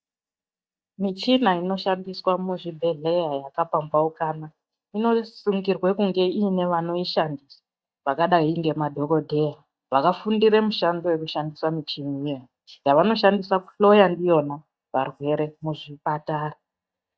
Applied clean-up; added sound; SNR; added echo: neural mask model DeepFilterNet 3.